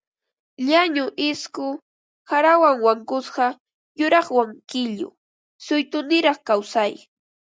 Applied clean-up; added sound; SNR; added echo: none; none; none; none.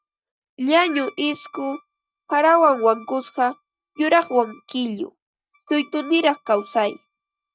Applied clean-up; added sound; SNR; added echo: neural mask model RNNoise.